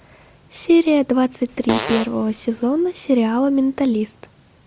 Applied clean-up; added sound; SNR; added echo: none; Fart; 8 dB; none.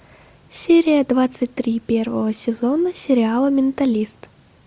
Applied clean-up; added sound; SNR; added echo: none; none; none; none.